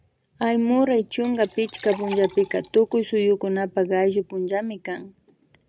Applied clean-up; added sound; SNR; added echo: none; Liquid; 18 dB; none.